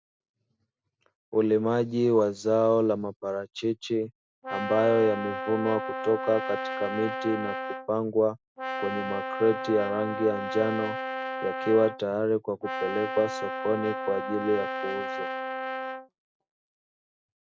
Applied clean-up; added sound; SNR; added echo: none; Brass instrument; 5 dB; none.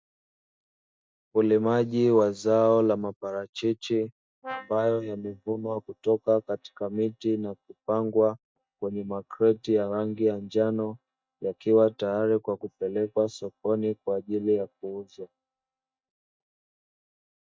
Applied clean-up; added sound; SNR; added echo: neural mask model DeepFilterNet 3.